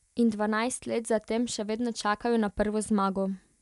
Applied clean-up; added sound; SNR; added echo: none; none; none; none.